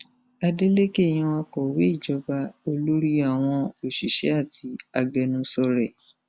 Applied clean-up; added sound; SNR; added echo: none; none; none; none.